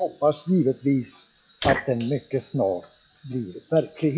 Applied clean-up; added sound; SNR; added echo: classical method log-MMSE.